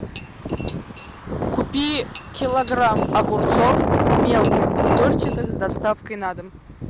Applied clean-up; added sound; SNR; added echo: none; Cutlery, silverware / Dishes, pots, and pans; 19 dB; none.